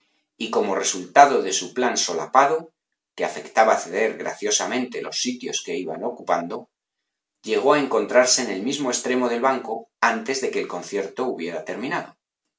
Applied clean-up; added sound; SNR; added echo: none; none; none; none.